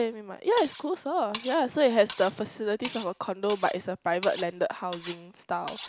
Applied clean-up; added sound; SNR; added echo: none; Cutlery, silverware; 16 dB; none.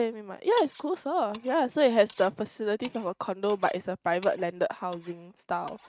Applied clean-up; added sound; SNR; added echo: neural mask model RNNoise.